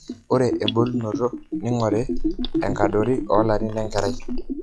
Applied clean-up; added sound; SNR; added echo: classical method log-MMSE.